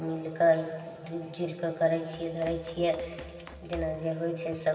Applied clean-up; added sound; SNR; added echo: none; Run; 15 dB; reverberation time 2.1 s.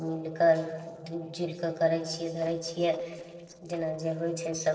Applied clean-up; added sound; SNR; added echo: neural separator model SepFormer DNS4.